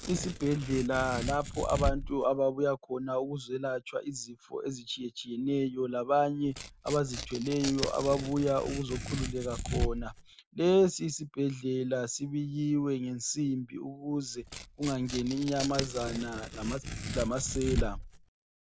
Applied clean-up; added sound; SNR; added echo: none; Tearing; 8 dB; none.